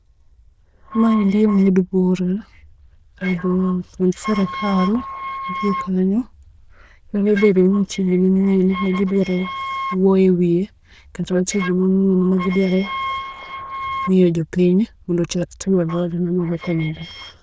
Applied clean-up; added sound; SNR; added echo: neural diffusion model UNIVERSE++.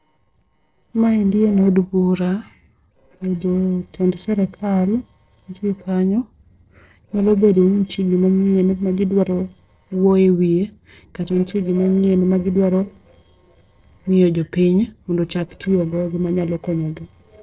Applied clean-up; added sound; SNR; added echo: neural separator model SepFormer DNS4.